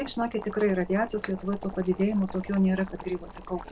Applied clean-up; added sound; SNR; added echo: none; Boiling; 15 dB; none.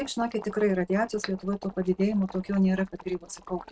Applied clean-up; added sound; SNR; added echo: neural mask model RNNoise.